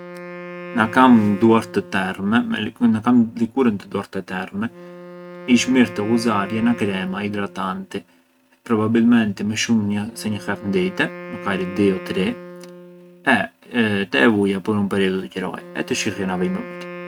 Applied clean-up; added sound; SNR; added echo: none; Wind instrument, woodwind instrument; 17 dB; none.